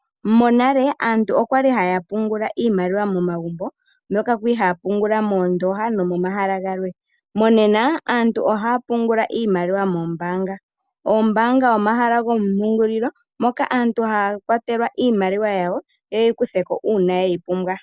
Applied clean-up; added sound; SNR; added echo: none; none; none; none.